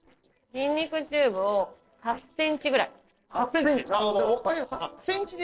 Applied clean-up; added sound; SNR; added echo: neural separator model SepFormer DNS4.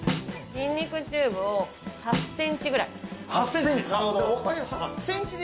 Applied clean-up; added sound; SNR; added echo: none; Snare drum; 6 dB; none.